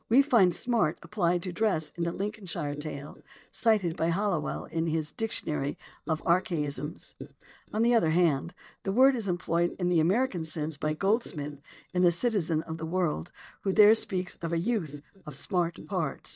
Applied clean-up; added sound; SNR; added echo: neural mask model DeepFilterNet 3.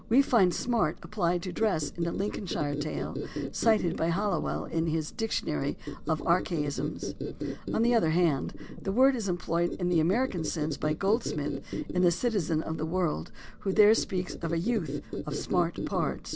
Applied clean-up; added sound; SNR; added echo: none; Squeak; 8 dB; none.